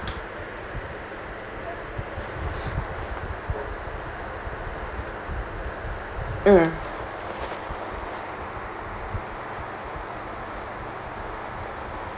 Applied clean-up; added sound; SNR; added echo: none; none; none; none.